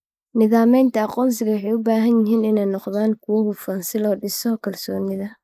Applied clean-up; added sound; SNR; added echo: neural mask model Resemble Enhance denoiser.